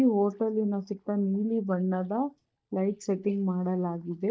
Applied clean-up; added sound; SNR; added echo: neural mask model DeepFilterNet 3.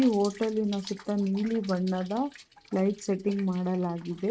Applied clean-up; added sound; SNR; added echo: neural mask model RNNoise.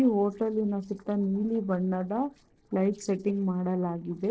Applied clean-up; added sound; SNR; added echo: neural separator model SepFormer DNS4.